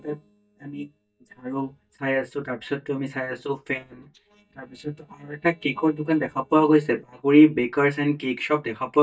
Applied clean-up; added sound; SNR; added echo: neural mask model DeepFilterNet 3.